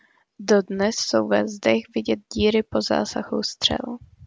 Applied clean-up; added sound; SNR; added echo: none; none; none; none.